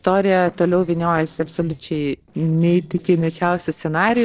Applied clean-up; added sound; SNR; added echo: neural separator model SepFormer DNS4.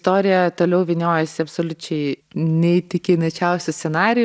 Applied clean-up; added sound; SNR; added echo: none; none; none; none.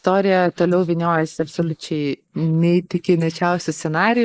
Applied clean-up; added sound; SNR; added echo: neural mask model Resemble Enhance denoiser.